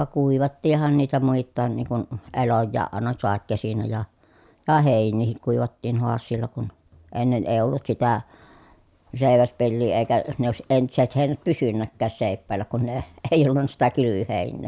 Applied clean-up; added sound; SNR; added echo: none; none; none; none.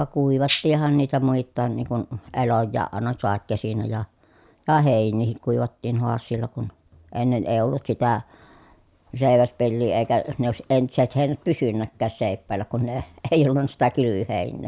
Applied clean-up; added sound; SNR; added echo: none; Rattle (instrument); 4 dB; none.